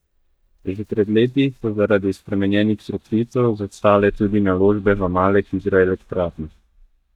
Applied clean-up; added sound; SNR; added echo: neural mask model DeepFilterNet 3.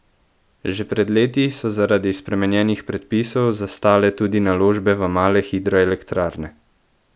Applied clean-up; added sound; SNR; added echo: none; none; none; none.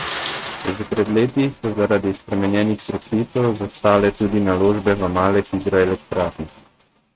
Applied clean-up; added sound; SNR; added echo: neural mask model RNNoise.